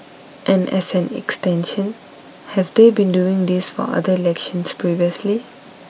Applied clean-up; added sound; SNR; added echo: none; none; none; none.